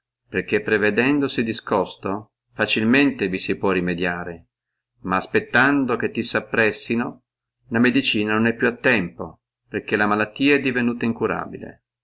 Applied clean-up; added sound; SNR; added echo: none; none; none; none.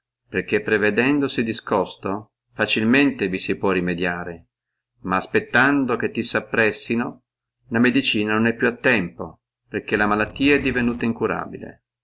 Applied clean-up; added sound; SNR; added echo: none; Wind; 16 dB; none.